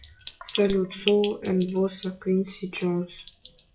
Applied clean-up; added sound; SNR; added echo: classical method WPE with log-MMSE.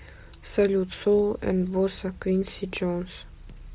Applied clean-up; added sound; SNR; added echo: none; none; none; none.